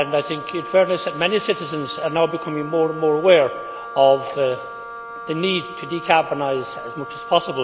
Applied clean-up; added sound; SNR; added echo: none; Wind instrument, woodwind instrument; 12 dB; none.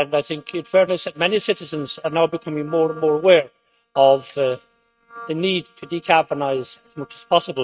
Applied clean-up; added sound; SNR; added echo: neural mask model RNNoise.